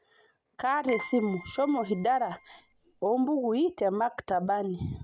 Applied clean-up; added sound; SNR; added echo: none; Keyboard (musical); 16 dB; none.